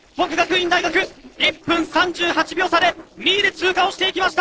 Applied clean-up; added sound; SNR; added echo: neural separator model SepFormer DNS4.